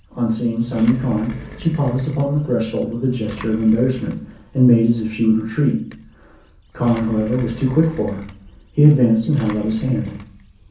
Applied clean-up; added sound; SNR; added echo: none; Engine; 19 dB; reverberation time 0.6 s.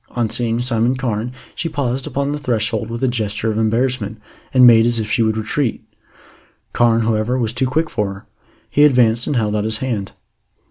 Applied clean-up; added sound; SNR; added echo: none; none; none; none.